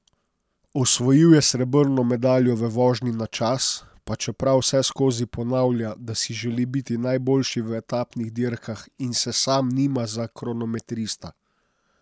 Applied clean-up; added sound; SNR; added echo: none; none; none; none.